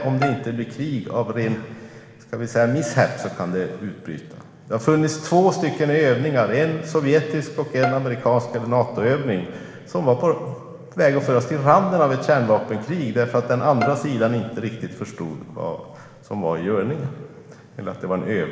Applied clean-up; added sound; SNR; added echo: none; Bowed string instrument; 13 dB; reverberation time 2.4 s.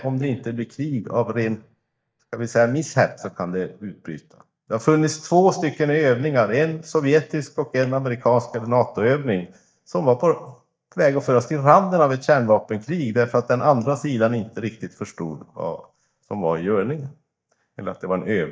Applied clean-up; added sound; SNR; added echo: neural mask model DeepFilterNet 3.